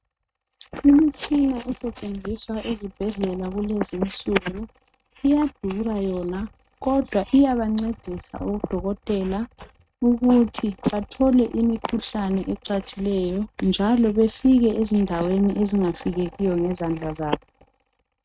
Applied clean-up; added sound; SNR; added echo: neural mask model RNNoise.